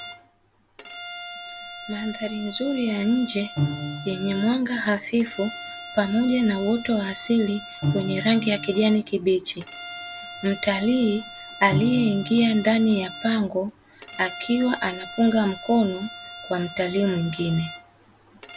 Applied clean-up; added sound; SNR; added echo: none; Bowed string instrument + Bowed string instrument; 10 dB; none.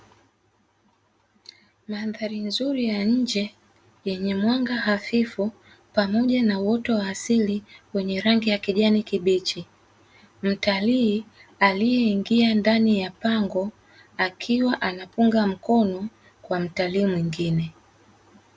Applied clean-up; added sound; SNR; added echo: none; none; none; none.